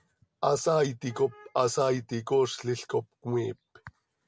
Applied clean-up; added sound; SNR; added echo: none; none; none; none.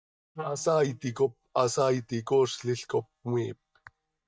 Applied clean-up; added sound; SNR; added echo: neural mask model DeepFilterNet 3.